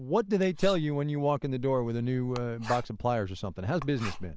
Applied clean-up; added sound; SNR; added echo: neural mask model Resemble Enhance denoiser.